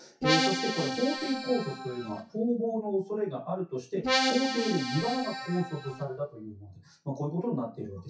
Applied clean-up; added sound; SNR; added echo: classical method WPE with log-MMSE.